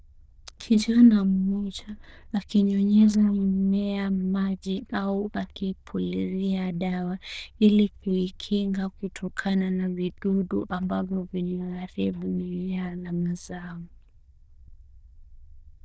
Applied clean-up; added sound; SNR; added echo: neural diffusion model UNIVERSE++.